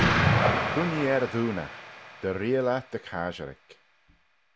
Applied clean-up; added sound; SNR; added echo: none; Explosion; -1 dB; none.